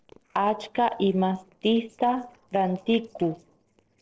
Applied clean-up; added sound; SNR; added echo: neural separator model SepFormer DNS4.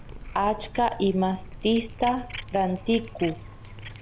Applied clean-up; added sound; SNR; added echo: none; Cat; 13 dB; none.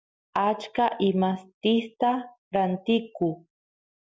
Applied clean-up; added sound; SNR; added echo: none; none; none; none.